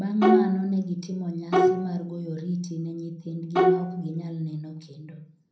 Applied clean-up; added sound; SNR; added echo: none; Bowed string instrument; -4 dB; reverberation time 0.6 s.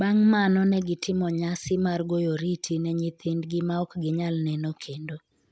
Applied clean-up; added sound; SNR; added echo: none; none; none; none.